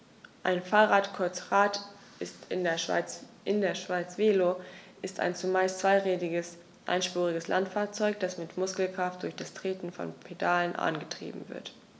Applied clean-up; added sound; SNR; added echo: none; none; none; none.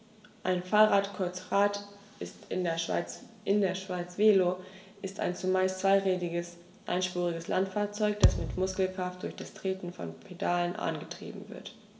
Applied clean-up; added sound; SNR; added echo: none; Thump, thud; -2 dB; reverberation time 0.7 s.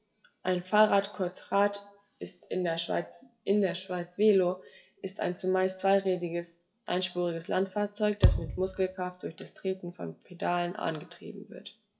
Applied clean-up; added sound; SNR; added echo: classical method WPE with log-MMSE.